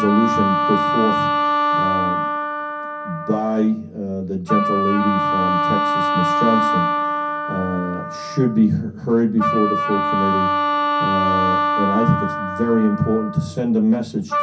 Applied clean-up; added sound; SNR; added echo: none; Wind instrument, woodwind instrument; 0 dB; reverberation time 0.3 s.